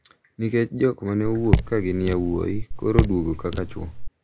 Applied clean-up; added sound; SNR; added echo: none; Raindrop / Drip; 1 dB; none.